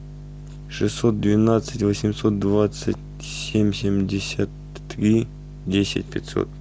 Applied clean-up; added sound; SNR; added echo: none; none; none; none.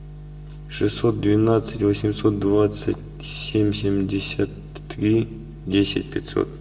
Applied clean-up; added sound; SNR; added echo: none; none; none; reverberation time 1.0 s.